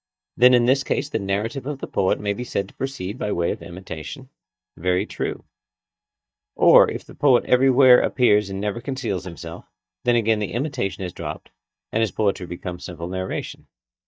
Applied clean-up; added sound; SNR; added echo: neural mask model DeepFilterNet 3.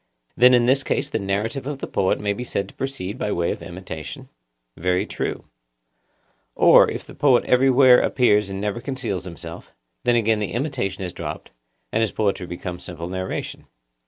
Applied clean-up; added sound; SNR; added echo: none; none; none; none.